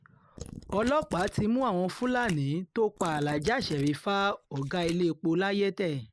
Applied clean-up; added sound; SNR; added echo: neural mask model Resemble Enhance denoiser.